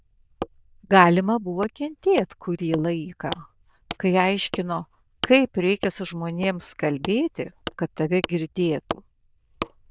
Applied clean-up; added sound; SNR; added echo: neural diffusion model UNIVERSE++.